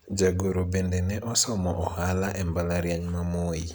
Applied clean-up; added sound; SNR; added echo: none; none; none; none.